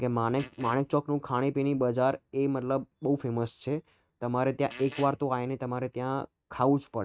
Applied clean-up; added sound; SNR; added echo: neural mask model RNNoise.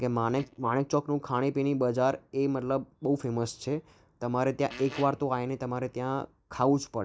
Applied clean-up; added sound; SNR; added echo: neural mask model DeepFilterNet 3.